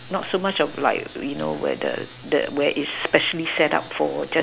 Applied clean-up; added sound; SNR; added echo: none; none; none; none.